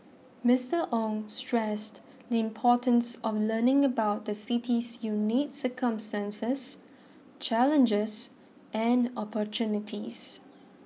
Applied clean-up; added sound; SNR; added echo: none; none; none; none.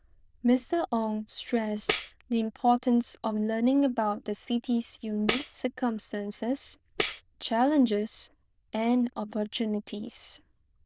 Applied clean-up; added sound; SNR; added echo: neural diffusion model UNIVERSE++.